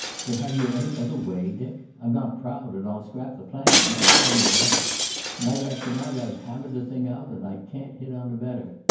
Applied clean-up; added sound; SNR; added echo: none; Shatter; -3 dB; reverberation time 0.9 s.